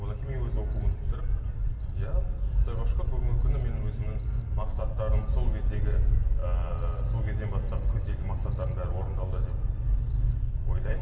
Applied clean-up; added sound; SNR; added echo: none; Cricket; 17 dB; reverberation time 2.9 s.